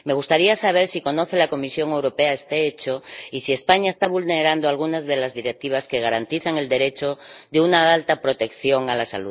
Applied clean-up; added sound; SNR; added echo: neural mask model Resemble Enhance denoiser.